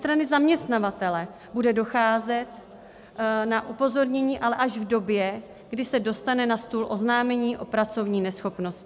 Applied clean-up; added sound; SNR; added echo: none; none; none; none.